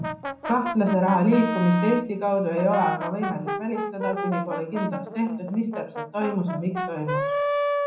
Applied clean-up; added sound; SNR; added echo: none; Brass instrument; 5 dB; reverberation time 0.5 s.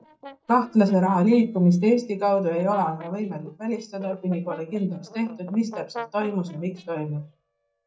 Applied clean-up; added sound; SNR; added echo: neural mask model DeepFilterNet 3.